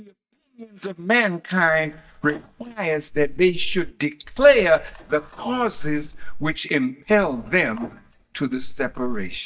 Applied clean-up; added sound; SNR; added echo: neural mask model DeepFilterNet 3.